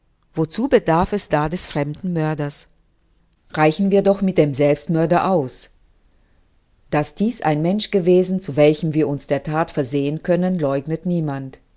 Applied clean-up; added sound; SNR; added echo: none; none; none; none.